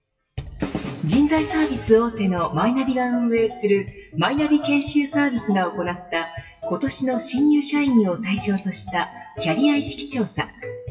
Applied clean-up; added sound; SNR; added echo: classical method WPE with log-MMSE.